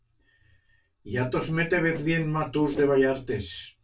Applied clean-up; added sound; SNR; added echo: neural separator model SepFormer DNS4.